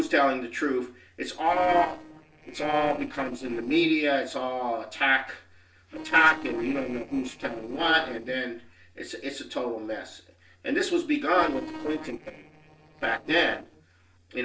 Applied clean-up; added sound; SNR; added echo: neural separator model SepFormer DNS4.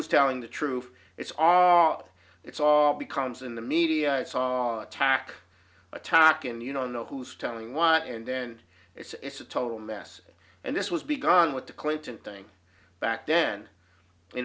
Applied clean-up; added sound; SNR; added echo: none; none; none; none.